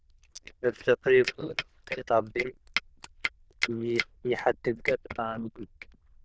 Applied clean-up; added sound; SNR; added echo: neural diffusion model UNIVERSE++.